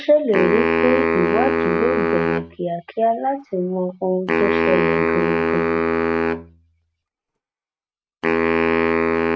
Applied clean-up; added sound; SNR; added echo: neural mask model RNNoise.